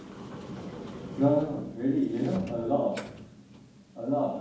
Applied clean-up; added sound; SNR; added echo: none; Sliding door; 13 dB; reverberation time 1.2 s.